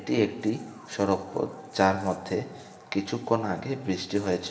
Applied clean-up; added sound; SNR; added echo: none; none; none; reverberation time 1.7 s.